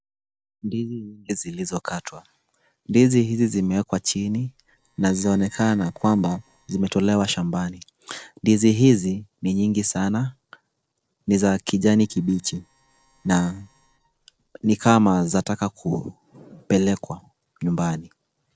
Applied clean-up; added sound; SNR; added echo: neural separator model SepFormer DNS4.